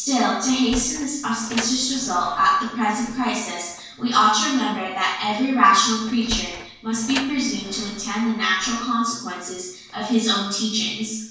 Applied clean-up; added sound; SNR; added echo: none; Sliding door; 17 dB; reverberation time 0.6 s.